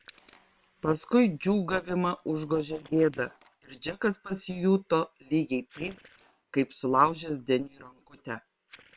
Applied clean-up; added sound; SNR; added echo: neural separator model SepFormer WHAM!.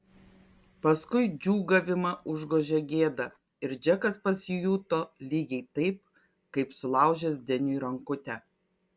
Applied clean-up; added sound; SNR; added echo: none; none; none; none.